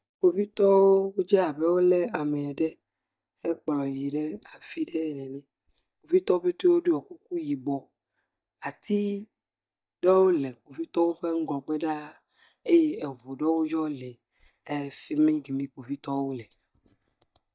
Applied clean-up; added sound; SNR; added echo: neural mask model DeepFilterNet 3.